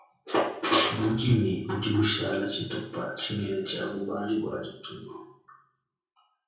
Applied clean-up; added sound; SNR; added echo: none; none; none; reverberation time 0.6 s.